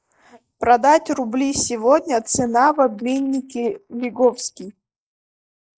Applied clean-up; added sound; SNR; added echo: neural mask model Resemble Enhance denoiser.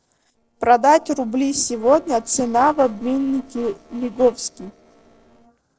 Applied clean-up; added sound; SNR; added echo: neural separator model SepFormer DNS4.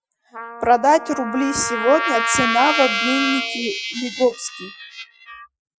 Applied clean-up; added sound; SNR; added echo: classical method Wiener filter.